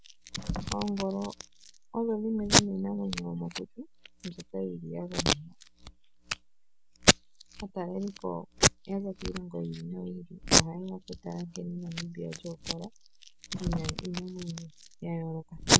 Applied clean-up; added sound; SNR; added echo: none; Packing tape, duct tape; -4 dB; none.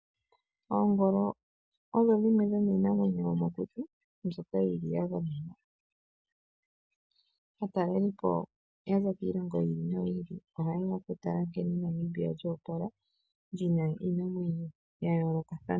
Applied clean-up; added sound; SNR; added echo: none; none; none; none.